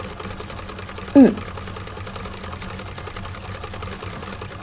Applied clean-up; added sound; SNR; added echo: none; Engine / Mechanisms; 10 dB; none.